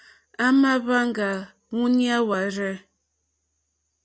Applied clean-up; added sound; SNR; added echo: none; none; none; none.